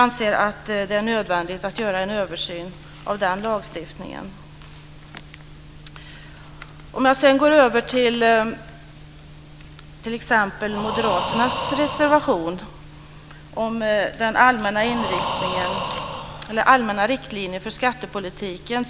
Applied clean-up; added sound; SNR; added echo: none; Breathing; 7 dB; none.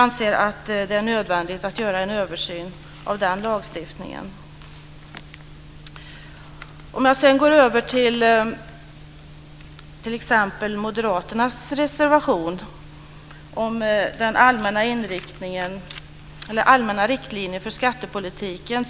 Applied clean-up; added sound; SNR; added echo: none; none; none; none.